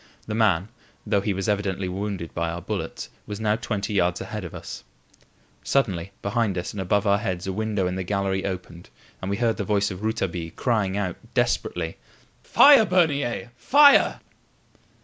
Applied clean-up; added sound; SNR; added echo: none; none; none; none.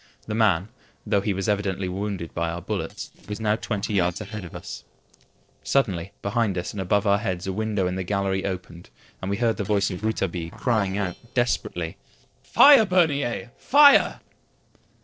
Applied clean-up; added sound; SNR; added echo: neural separator model SepFormer DNS4.